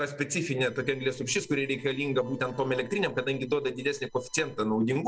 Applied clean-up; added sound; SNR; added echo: neural separator model SepFormer DNS4.